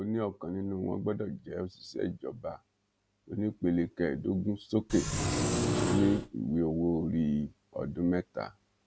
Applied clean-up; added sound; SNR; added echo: none; Engine; -2 dB; none.